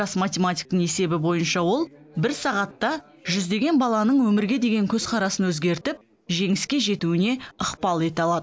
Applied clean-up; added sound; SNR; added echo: none; none; none; none.